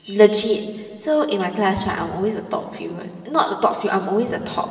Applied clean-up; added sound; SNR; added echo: none; none; none; reverberation time 1.9 s.